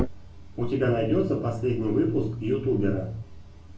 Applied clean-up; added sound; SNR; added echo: none; Bass guitar; 7 dB; reverberation time 0.2 s.